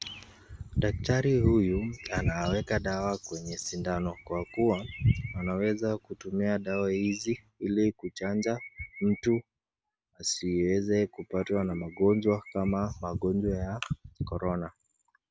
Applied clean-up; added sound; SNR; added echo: none; none; none; none.